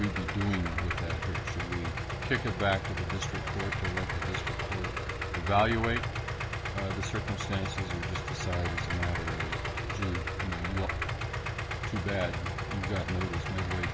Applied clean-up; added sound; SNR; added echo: none; Idling; -1 dB; none.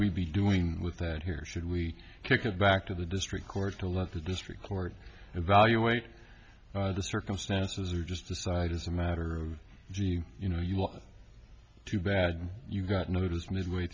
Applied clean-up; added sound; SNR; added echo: none; none; none; none.